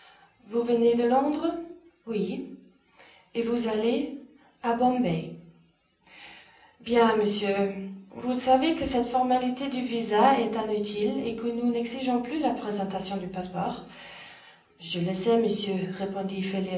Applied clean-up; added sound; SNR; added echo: none; none; none; reverberation time 0.6 s.